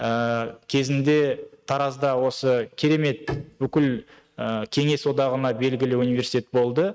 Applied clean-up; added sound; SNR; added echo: neural mask model RNNoise.